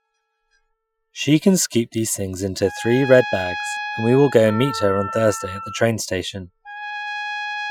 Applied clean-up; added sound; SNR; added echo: classical method Wiener filter.